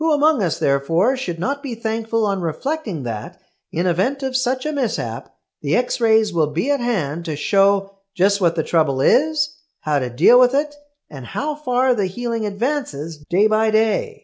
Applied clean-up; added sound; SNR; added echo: none; none; none; none.